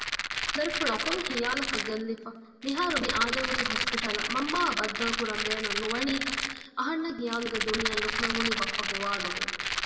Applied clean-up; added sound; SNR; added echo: none; Rattle; 0 dB; reverberation time 1.6 s.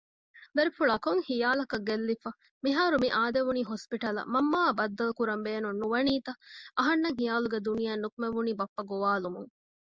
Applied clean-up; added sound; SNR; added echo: none; none; none; none.